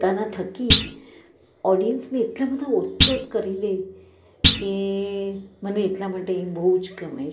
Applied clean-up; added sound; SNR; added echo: none; Thump, thud; -3 dB; none.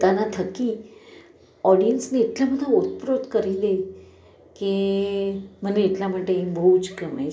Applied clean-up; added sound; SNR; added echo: none; none; none; none.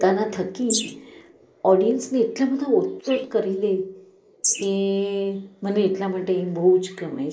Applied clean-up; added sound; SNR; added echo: neural mask model Resemble Enhance denoiser.